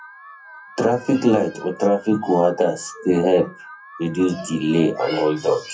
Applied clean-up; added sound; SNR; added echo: classical method WPE with log-MMSE.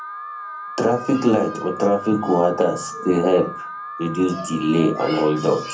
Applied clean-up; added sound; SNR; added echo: none; Alarm; 12 dB; reverberation time 0.3 s.